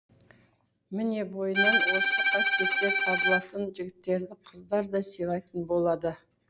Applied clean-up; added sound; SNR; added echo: none; Bowed string instrument; -4 dB; none.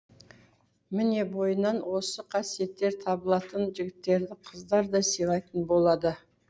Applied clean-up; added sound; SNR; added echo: none; none; none; none.